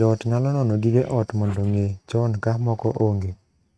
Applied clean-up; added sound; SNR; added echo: neural mask model RNNoise.